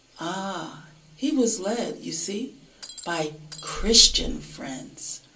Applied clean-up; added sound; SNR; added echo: none; Shatter; 15 dB; reverberation time 0.3 s.